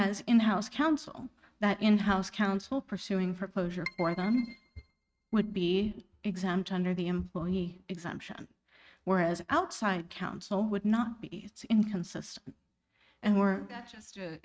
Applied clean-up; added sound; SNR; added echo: neural mask model RNNoise.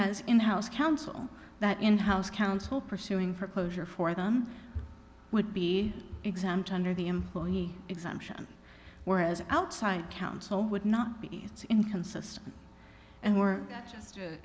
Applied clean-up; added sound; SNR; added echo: none; none; none; none.